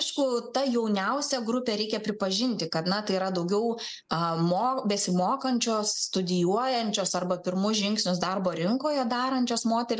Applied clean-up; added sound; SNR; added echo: none; none; none; none.